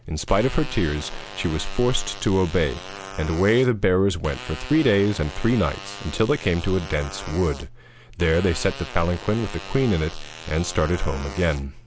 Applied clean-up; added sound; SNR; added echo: none; Fart; 15 dB; none.